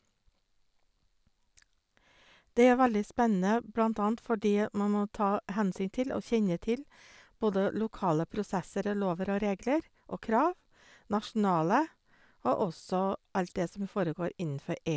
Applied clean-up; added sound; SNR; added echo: none; none; none; none.